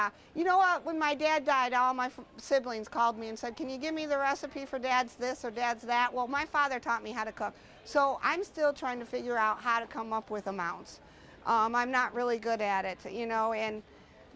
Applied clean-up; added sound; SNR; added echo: none; none; none; none.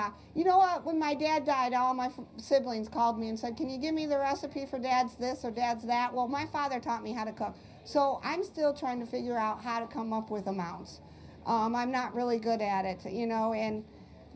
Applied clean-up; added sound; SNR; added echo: none; none; none; reverberation time 0.4 s.